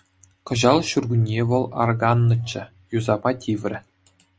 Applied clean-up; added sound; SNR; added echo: none; none; none; none.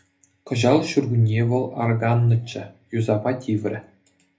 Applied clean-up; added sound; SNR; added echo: none; none; none; reverberation time 0.3 s.